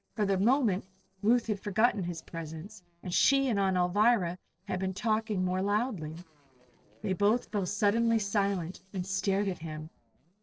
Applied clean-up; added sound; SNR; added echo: neural separator model SepFormer DNS4.